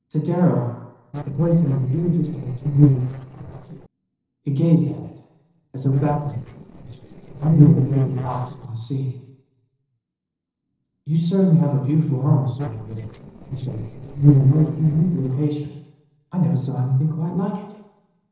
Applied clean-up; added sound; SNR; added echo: neural separator model SepFormer DNS4.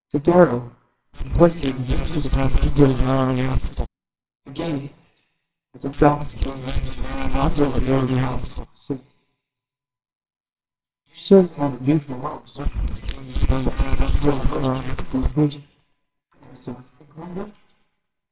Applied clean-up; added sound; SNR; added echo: neural separator model SepFormer WHAMR!.